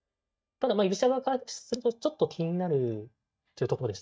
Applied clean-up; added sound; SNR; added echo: neural mask model DeepFilterNet 3.